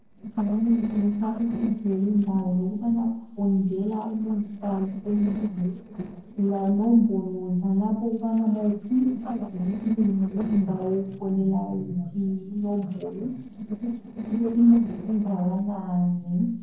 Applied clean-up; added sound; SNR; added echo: neural separator model SepFormer DNS4.